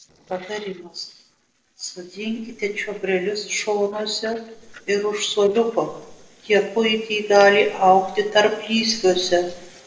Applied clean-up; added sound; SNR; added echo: neural separator model SepFormer DNS4.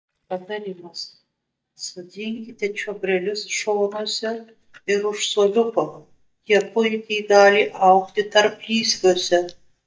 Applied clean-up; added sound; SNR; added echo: neural mask model DeepFilterNet 3.